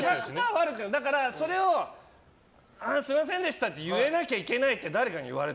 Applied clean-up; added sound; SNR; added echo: none; none; none; none.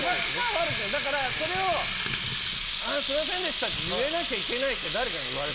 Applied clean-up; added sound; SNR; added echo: none; Water tap, faucet; 0 dB; none.